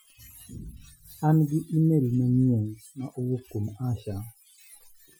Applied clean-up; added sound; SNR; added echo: classical method Wiener filter.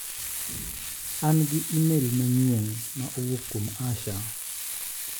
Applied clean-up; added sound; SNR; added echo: none; Frying (food); 7 dB; none.